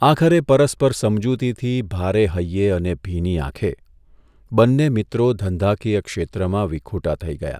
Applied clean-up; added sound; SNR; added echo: none; none; none; none.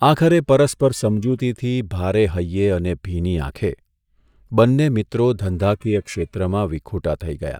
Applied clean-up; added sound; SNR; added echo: neural mask model DeepFilterNet 3.